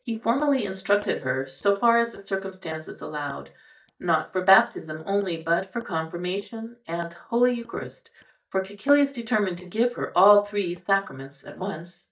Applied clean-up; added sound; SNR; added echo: neural mask model DeepFilterNet 3.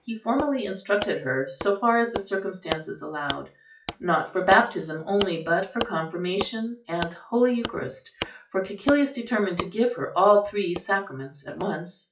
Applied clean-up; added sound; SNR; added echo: classical method WPE with log-MMSE.